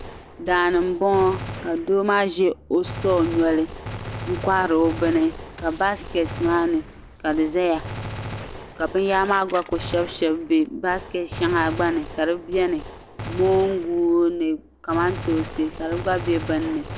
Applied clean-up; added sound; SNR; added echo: none; Gunshot, gunfire; 12 dB; none.